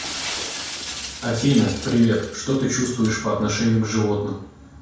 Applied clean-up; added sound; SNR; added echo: none; Shatter; 12 dB; reverberation time 0.5 s.